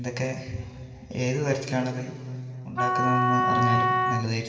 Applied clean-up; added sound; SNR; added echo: none; Wind instrument, woodwind instrument; -3 dB; reverberation time 2.4 s.